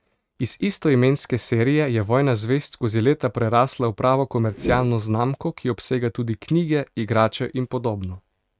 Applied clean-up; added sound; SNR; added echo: neural mask model RNNoise.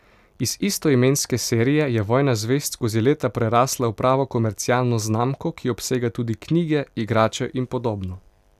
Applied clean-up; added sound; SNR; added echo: none; none; none; none.